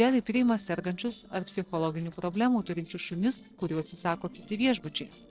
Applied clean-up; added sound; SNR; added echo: neural separator model SepFormer DNS4.